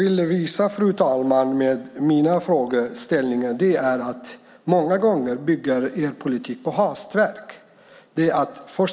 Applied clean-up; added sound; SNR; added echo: none; none; none; none.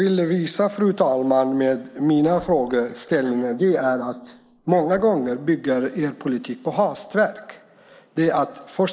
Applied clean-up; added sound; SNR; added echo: neural mask model Resemble Enhance denoiser.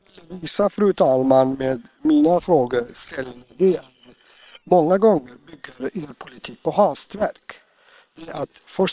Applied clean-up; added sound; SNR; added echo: neural separator model SepFormer WHAM!.